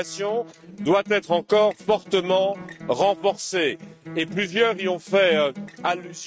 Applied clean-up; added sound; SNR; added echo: neural mask model RNNoise.